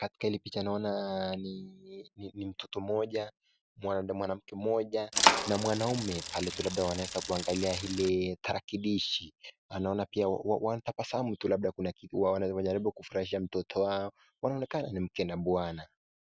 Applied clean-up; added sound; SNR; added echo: none; Bicycle; -1 dB; none.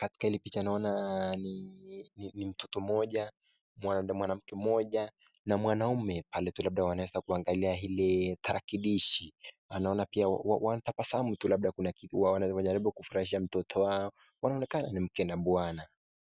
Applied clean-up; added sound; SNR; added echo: none; none; none; none.